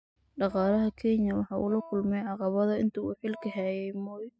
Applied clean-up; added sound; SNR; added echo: classical method spectral subtraction.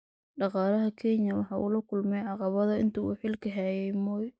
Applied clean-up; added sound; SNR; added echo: neural mask model Resemble Enhance denoiser.